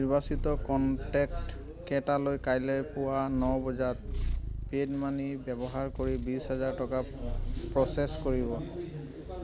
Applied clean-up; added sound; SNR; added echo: none; Purr; 6 dB; none.